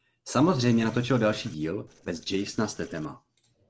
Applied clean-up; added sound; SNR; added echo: neural separator model SepFormer DNS4.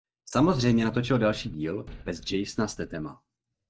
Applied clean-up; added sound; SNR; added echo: neural mask model DeepFilterNet 3.